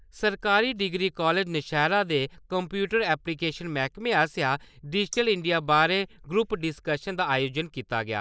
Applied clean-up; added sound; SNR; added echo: neural mask model Resemble Enhance denoiser.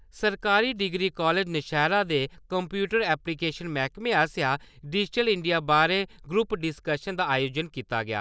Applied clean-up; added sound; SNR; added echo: none; none; none; none.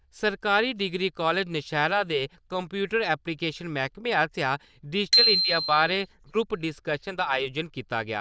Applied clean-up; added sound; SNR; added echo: neural diffusion model UNIVERSE++.